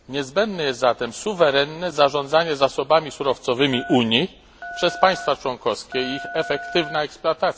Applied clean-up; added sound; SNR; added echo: none; Telephone; 13 dB; none.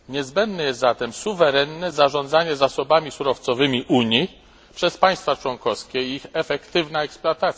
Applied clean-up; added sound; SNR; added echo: none; none; none; none.